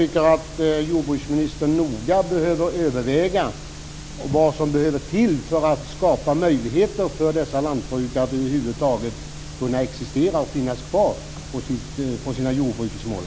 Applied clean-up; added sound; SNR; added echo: none; none; none; none.